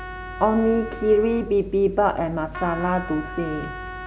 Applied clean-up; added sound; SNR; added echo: none; Trumpet; 14 dB; none.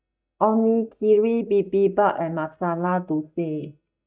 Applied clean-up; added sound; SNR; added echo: neural mask model DeepFilterNet 3.